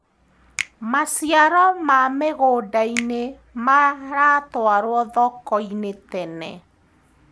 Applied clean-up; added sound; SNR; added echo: none; Finger snapping; 17 dB; none.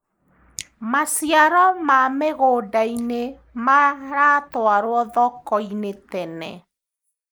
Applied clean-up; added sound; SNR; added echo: neural mask model Resemble Enhance denoiser.